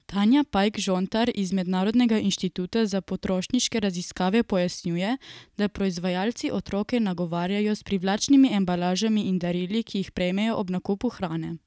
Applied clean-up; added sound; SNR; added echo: none; none; none; none.